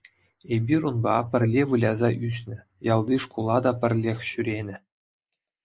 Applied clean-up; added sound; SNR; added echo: neural mask model Resemble Enhance denoiser.